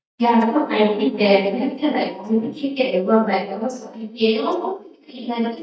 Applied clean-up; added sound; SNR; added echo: neural mask model DeepFilterNet 3.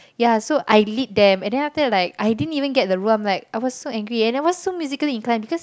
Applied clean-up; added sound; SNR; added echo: none; none; none; none.